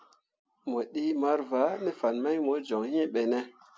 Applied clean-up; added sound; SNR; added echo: none; none; none; none.